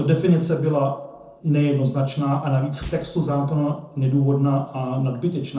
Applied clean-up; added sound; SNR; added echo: neural separator model SepFormer DNS4.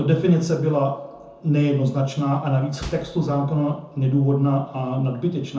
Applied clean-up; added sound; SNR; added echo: none; Microwave oven; 18 dB; reverberation time 0.6 s.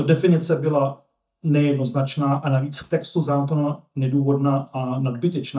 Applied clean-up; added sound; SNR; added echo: neural mask model DeepFilterNet 3.